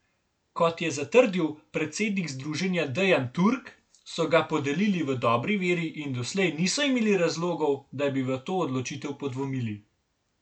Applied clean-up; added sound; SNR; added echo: none; none; none; none.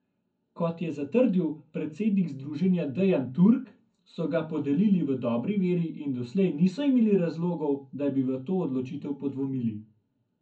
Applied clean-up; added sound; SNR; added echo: none; none; none; reverberation time 0.4 s.